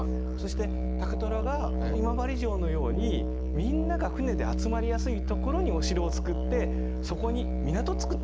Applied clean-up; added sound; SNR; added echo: none; Musical instrument; -5 dB; none.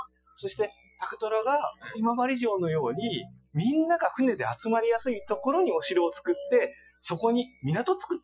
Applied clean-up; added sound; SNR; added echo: classical method Wiener filter.